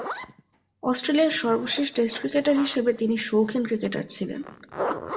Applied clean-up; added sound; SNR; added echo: none; Zipper (clothing); 12 dB; reverberation time 0.8 s.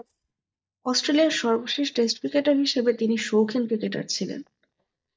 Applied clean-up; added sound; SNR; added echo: neural mask model DeepFilterNet 3.